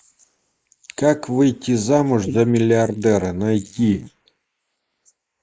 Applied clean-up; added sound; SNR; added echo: neural mask model Resemble Enhance denoiser.